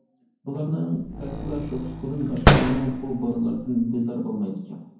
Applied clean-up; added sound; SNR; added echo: none; Slam; -3 dB; reverberation time 0.9 s.